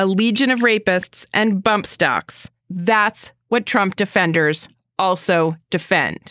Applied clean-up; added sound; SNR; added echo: neural mask model Resemble Enhance denoiser.